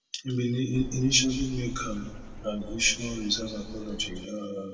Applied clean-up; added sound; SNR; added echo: none; Bird vocalization, bird call, bird song; 10 dB; reverberation time 1.4 s.